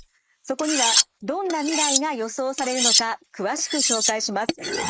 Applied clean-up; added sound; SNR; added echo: neural mask model Resemble Enhance denoiser.